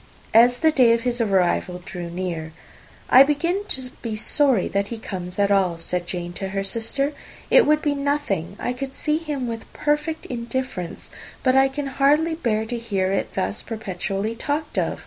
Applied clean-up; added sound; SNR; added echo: none; none; none; none.